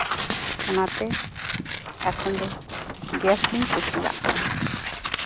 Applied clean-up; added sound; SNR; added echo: none; Tearing; 0 dB; none.